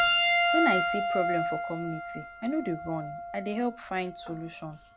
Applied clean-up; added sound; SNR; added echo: none; Piano; -3 dB; none.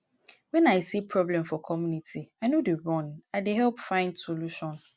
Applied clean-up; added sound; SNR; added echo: none; none; none; none.